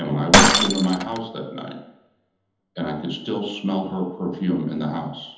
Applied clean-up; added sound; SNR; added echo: none; Shatter; -2 dB; reverberation time 0.9 s.